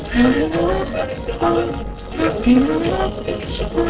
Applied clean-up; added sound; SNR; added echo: neural separator model SepFormer DNS4.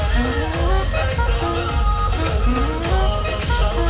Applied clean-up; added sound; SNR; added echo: none; Wind instrument, woodwind instrument; 9 dB; reverberation time 2.5 s.